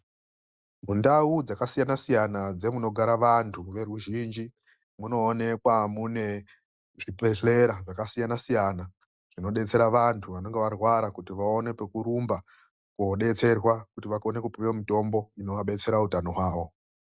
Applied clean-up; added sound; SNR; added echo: none; none; none; none.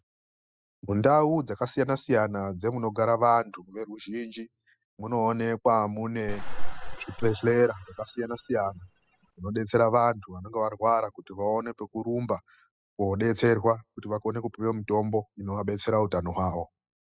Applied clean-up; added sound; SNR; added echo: classical method spectral subtraction.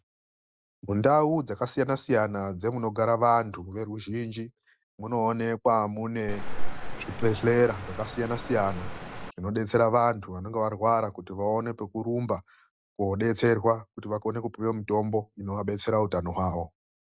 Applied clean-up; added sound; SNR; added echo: none; Cricket; 1 dB; none.